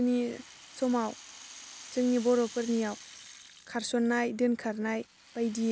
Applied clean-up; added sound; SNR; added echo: none; Rattle (instrument); 19 dB; none.